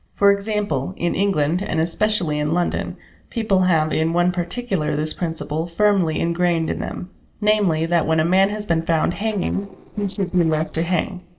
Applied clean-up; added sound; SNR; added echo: neural separator model SepFormer DNS4.